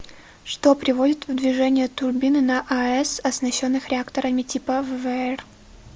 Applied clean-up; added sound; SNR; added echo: none; none; none; none.